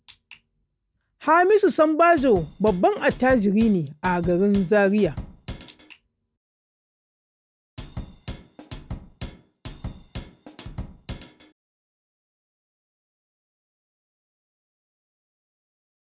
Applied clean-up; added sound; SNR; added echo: none; Drum / Drum kit; 13 dB; none.